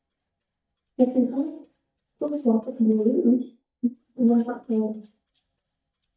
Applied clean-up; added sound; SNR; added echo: neural mask model DeepFilterNet 3.